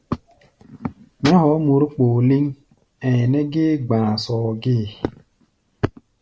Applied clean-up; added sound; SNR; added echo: none; none; none; none.